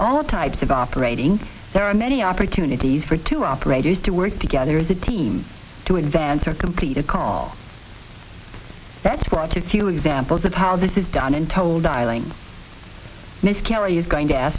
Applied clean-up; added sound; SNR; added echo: none; none; none; none.